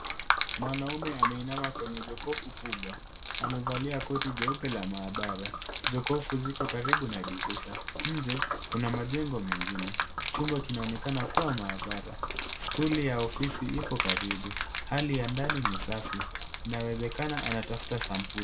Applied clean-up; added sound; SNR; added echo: none; Gurgling / Liquid; -2 dB; none.